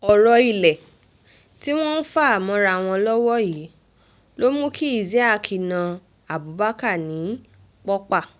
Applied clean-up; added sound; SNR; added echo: none; none; none; none.